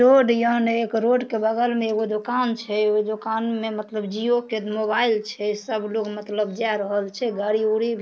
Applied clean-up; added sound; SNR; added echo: none; none; none; none.